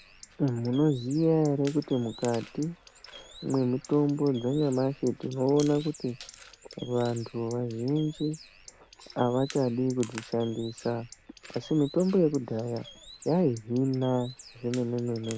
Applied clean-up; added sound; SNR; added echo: none; Chewing, mastication + Bird; 20 dB; none.